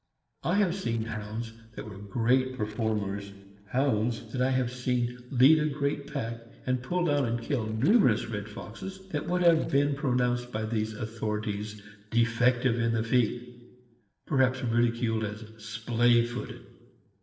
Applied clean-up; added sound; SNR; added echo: neural separator model SepFormer DNS4.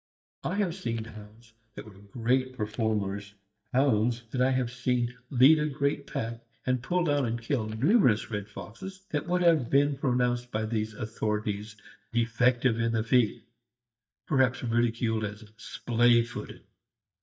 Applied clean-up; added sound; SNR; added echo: neural mask model DeepFilterNet 3.